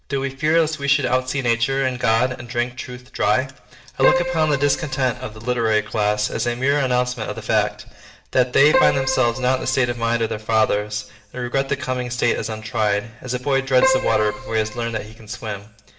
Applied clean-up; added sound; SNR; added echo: none; Keyboard (musical); 3 dB; reverberation time 0.6 s.